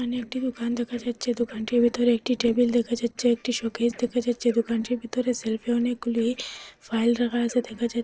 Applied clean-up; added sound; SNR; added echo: neural separator model SepFormer DNS4.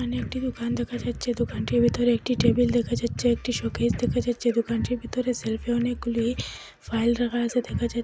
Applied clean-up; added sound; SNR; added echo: none; Drum kit; 17 dB; none.